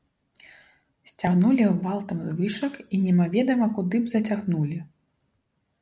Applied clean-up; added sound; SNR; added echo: none; none; none; none.